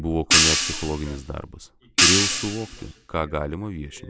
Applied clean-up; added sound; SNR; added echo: none; Hi-hat; -5 dB; none.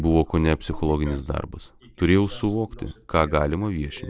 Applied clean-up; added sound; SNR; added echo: none; none; none; none.